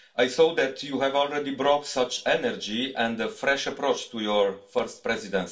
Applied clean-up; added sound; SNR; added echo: none; none; none; reverberation time 0.3 s.